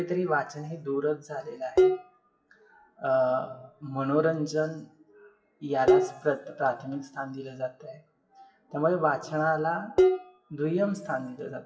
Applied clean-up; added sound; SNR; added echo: classical method WPE with log-MMSE.